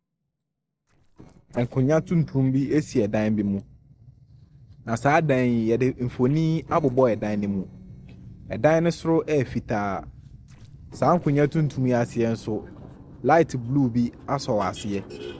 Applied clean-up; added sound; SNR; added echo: neural separator model SepFormer DNS4.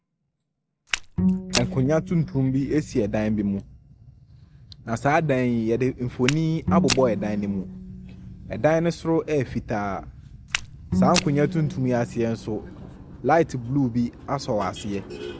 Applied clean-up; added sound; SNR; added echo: none; Walk, footsteps + Bowed string instrument; 4 dB; none.